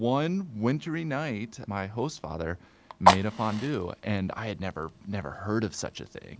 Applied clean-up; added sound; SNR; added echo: none; Fire; 2 dB; none.